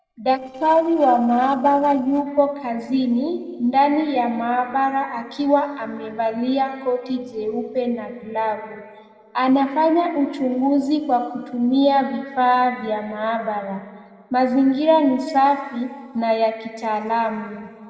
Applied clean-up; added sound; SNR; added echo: neural separator model SepFormer DNS4.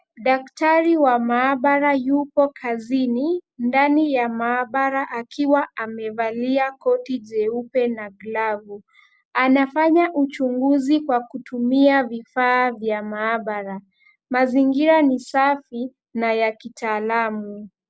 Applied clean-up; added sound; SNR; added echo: none; none; none; none.